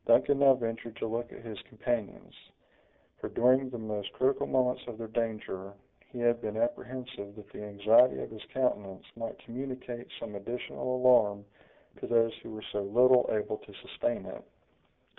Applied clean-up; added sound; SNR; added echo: none; none; none; none.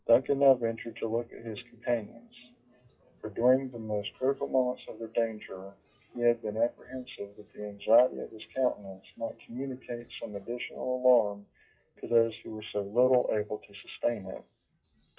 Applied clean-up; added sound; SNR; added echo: classical method WPE with log-MMSE.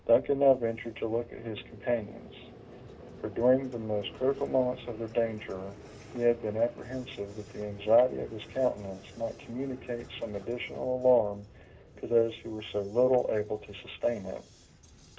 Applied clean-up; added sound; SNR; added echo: none; Vehicle; 19 dB; reverberation time 0.2 s.